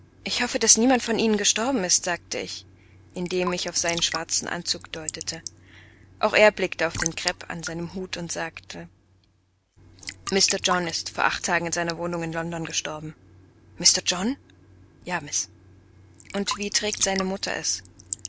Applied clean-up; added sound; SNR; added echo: none; Raindrop / Drip / Trickle, dribble; 13 dB; none.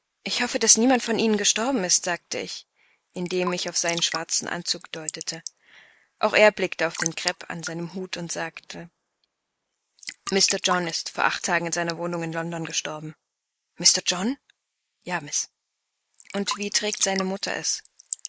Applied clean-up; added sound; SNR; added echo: neural mask model Resemble Enhance denoiser.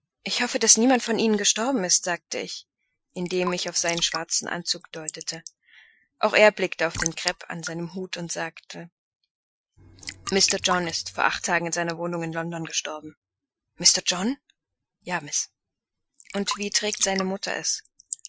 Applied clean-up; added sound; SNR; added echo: classical method Wiener filter.